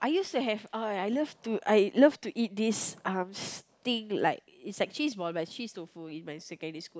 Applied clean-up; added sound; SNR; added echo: none; none; none; none.